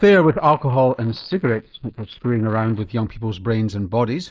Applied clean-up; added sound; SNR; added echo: neural mask model Resemble Enhance denoiser.